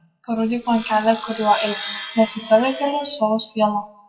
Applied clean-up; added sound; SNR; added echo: classical method WPE with log-MMSE.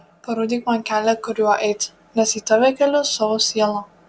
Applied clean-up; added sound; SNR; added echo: none; none; none; none.